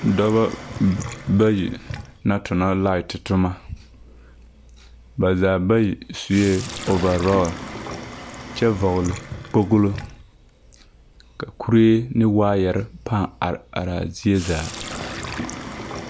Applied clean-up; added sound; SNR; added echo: none; Sink (filling or washing); 14 dB; none.